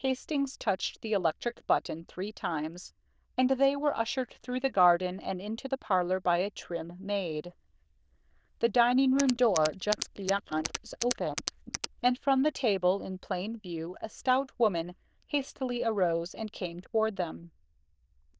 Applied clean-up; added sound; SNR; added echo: neural diffusion model UNIVERSE++.